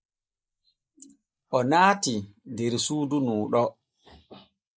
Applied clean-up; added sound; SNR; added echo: neural mask model Resemble Enhance denoiser.